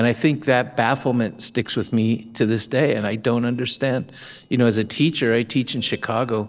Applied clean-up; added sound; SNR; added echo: neural separator model SepFormer DNS4.